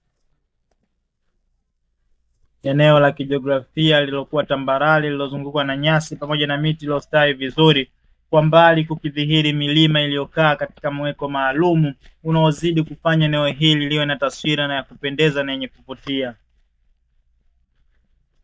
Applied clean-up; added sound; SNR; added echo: neural mask model DeepFilterNet 3.